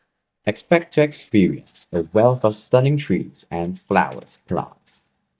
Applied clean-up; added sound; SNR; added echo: neural mask model DeepFilterNet 3.